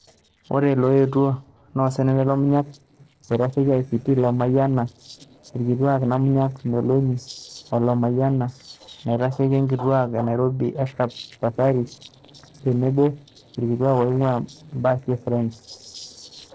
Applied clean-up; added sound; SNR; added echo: neural separator model SepFormer DNS4.